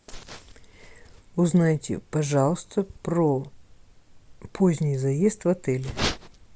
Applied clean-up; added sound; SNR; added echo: none; none; none; none.